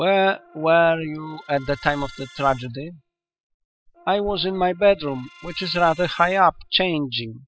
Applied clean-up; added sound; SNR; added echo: classical method spectral subtraction.